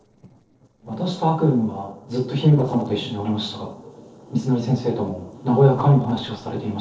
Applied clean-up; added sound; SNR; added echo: neural separator model SepFormer DNS4.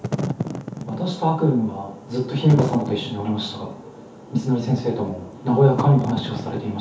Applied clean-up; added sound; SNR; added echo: none; Wind / Fire; 9 dB; reverberation time 0.5 s.